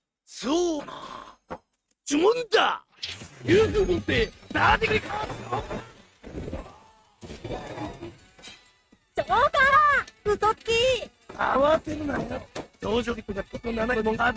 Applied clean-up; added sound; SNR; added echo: neural mask model RNNoise.